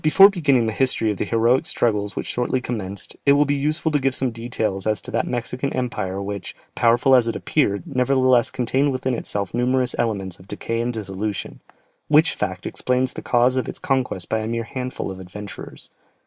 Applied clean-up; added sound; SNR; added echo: none; none; none; none.